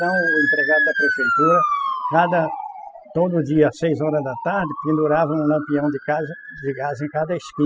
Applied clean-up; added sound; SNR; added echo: classical method spectral subtraction.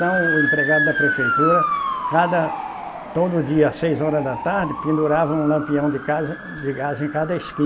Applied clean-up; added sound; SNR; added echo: none; Motor vehicle (road) / Siren; 4 dB; none.